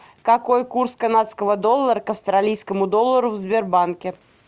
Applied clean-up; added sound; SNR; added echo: none; none; none; none.